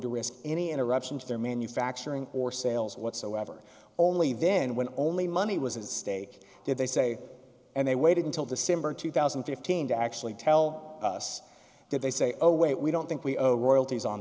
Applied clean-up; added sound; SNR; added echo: none; none; none; none.